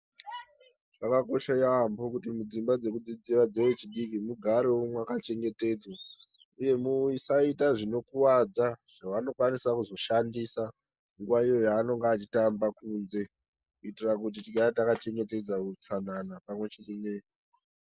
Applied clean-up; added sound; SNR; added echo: none; none; none; none.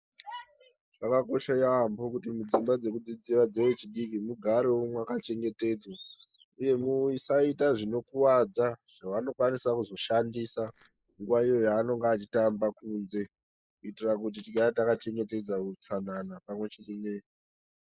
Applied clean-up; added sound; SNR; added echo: neural mask model Resemble Enhance denoiser.